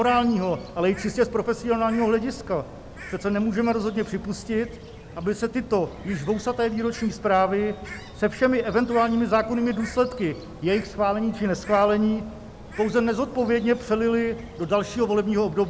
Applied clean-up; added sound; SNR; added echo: none; Bird; 17 dB; none.